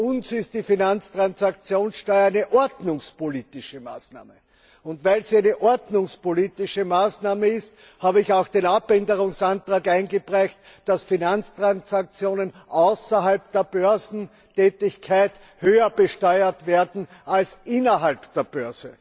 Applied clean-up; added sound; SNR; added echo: none; none; none; none.